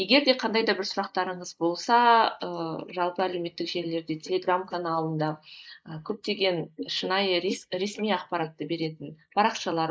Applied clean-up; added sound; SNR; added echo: neural mask model Resemble Enhance denoiser.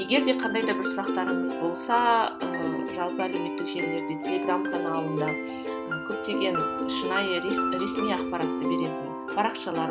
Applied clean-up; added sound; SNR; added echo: none; Plucked string instrument; 2 dB; none.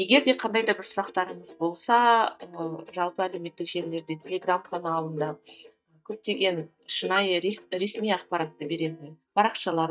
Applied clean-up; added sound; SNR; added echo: neural mask model DeepFilterNet 3.